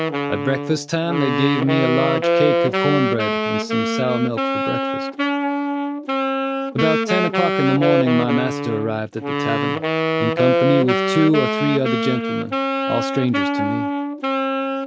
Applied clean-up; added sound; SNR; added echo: none; Wind instrument, woodwind instrument; -2 dB; none.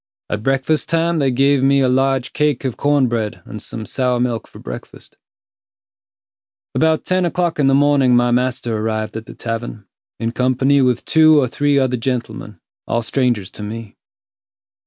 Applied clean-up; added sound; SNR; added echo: none; none; none; none.